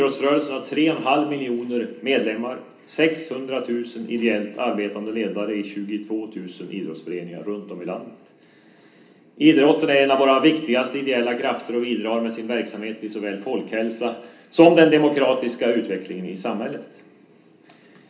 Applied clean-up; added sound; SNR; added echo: none; none; none; reverberation time 0.3 s.